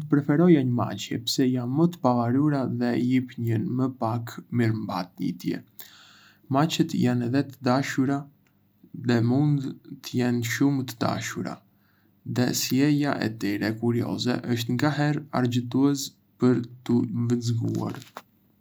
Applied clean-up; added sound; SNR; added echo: none; none; none; none.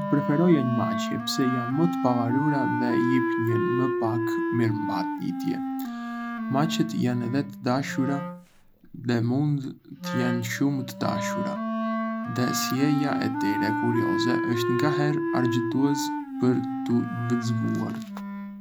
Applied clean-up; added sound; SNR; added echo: none; Wind instrument, woodwind instrument; 2 dB; none.